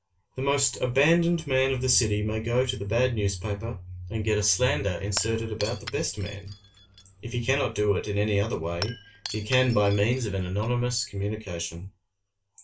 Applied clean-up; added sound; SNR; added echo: none; Shatter / Crushing; 16 dB; reverberation time 0.2 s.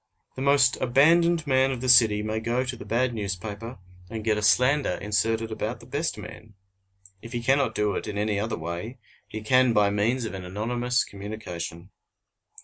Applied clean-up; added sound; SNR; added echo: none; none; none; none.